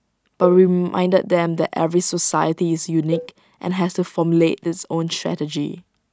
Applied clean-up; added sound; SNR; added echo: none; Cowbell; 13 dB; none.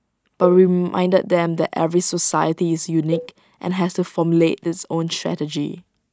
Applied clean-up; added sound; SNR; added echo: neural mask model Resemble Enhance denoiser.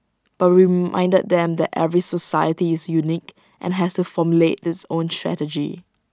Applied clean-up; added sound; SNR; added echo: none; none; none; none.